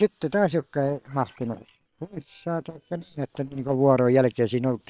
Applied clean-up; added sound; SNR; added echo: neural separator model SepFormer WHAM!.